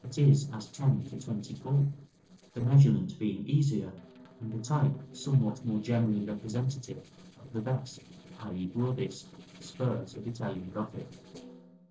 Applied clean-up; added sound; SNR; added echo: neural separator model SepFormer DNS4.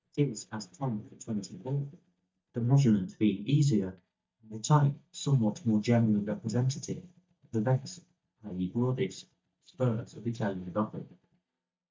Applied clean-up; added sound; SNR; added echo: neural mask model DeepFilterNet 3.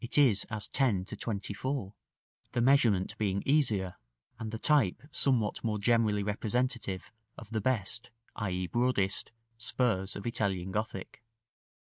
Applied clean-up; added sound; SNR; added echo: none; none; none; none.